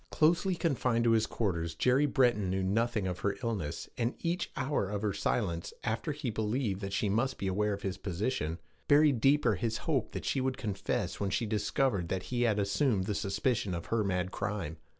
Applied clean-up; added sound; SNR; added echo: none; none; none; none.